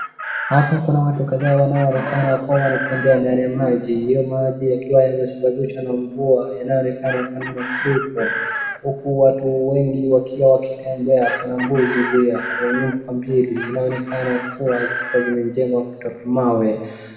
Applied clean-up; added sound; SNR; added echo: none; Chicken, rooster; 11 dB; reverberation time 1.5 s.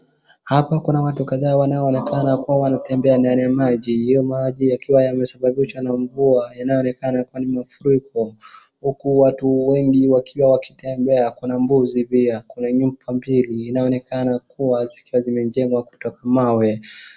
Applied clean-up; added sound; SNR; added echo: none; none; none; none.